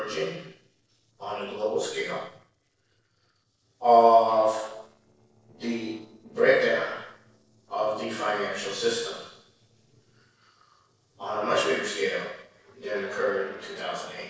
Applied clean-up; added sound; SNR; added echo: neural separator model SepFormer DNS4.